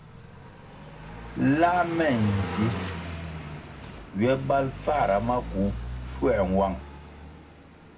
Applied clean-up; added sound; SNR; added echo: none; Car passing by; 9 dB; reverberation time 0.2 s.